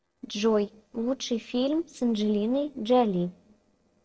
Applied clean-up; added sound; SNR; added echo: neural separator model SepFormer DNS4.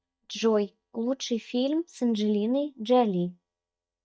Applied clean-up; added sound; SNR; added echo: neural mask model DeepFilterNet 3.